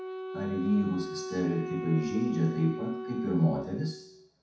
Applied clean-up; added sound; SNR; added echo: none; Wind instrument, woodwind instrument; 8 dB; reverberation time 0.7 s.